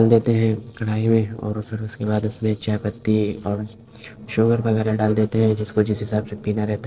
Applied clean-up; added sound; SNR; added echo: neural separator model SepFormer DNS4.